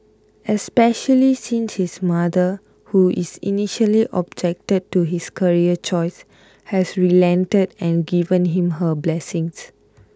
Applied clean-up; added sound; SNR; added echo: none; none; none; none.